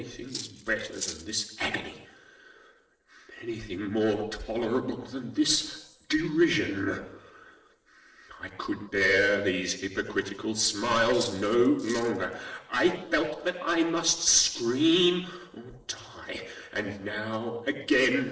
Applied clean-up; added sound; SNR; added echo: neural separator model SepFormer DNS4.